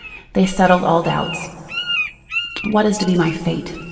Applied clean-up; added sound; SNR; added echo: none; Bird; 10 dB; reverberation time 2.6 s.